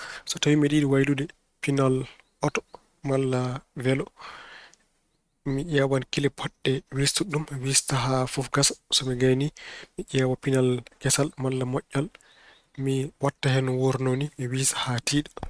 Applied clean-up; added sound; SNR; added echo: neural mask model RNNoise.